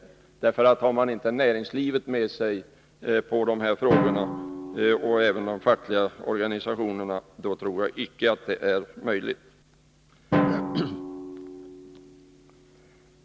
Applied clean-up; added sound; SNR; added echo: none; Drum; 7 dB; none.